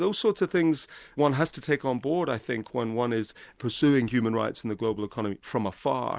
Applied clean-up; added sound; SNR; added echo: none; none; none; none.